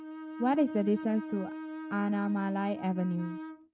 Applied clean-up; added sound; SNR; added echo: neural mask model RNNoise.